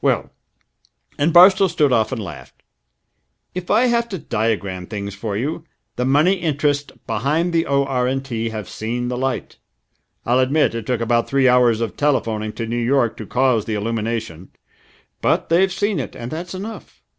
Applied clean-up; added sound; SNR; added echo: none; none; none; none.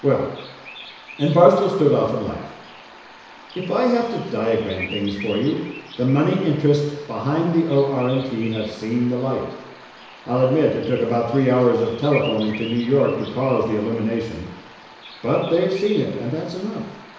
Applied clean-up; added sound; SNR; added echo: none; Bird vocalization, bird call, bird song; 18 dB; reverberation time 1.0 s.